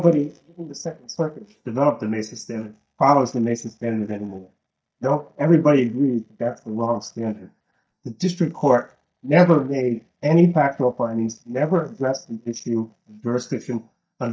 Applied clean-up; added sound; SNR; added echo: neural mask model DeepFilterNet 3.